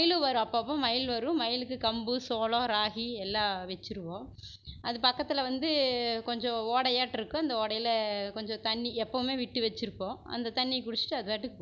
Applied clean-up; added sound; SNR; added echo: none; none; none; none.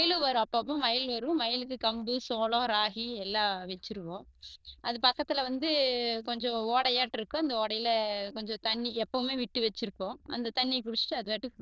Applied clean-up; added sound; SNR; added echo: neural diffusion model UNIVERSE++.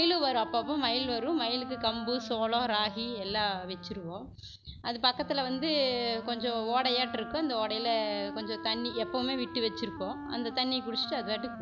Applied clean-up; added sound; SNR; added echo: none; Wind instrument, woodwind instrument; 11 dB; none.